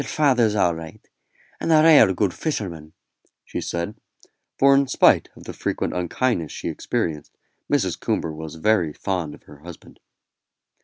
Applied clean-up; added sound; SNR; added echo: none; none; none; none.